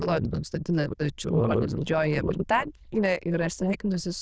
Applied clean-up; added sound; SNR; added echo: neural diffusion model UNIVERSE++.